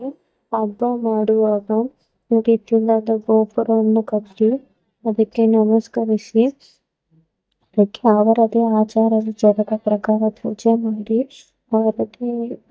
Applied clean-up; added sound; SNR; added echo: neural mask model DeepFilterNet 3.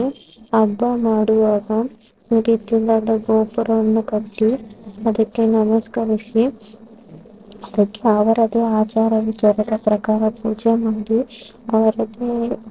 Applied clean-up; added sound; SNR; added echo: neural separator model SepFormer DNS4.